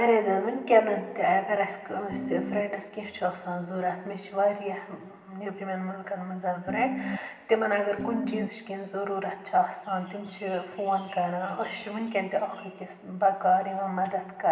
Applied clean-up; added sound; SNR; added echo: none; Piano; 3 dB; reverberation time 1.7 s.